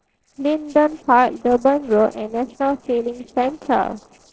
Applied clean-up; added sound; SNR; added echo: neural separator model SepFormer DNS4.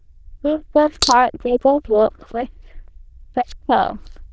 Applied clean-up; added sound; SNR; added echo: neural diffusion model UNIVERSE++.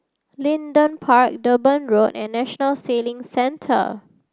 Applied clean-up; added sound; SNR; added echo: none; none; none; none.